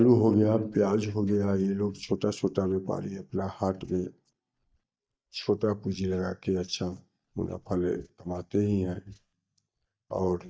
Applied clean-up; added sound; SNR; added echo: neural mask model DeepFilterNet 3.